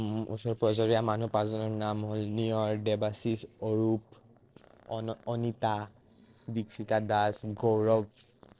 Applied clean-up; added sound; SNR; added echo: neural separator model SepFormer DNS4.